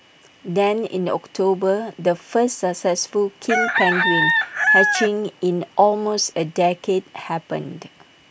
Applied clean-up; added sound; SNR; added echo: none; Chicken, rooster; -1 dB; none.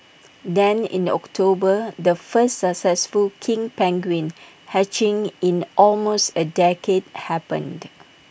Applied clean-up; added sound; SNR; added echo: none; none; none; none.